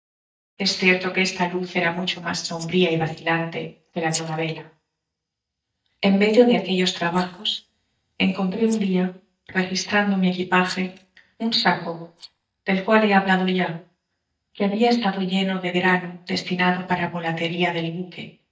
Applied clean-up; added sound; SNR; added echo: neural mask model DeepFilterNet 3.